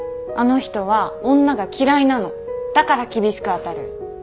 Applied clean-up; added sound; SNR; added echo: none; none; none; none.